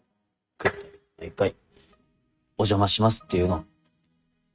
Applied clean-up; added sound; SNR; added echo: neural mask model RNNoise.